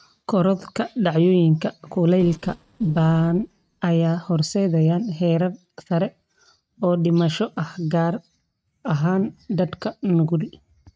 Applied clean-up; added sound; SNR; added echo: neural mask model RNNoise.